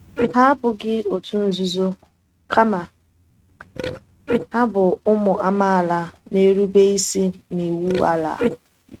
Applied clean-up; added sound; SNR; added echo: neural mask model RNNoise.